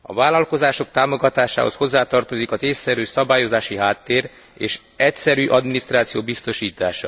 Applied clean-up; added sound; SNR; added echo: none; none; none; none.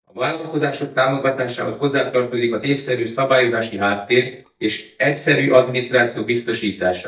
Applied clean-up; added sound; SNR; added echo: neural mask model DeepFilterNet 3.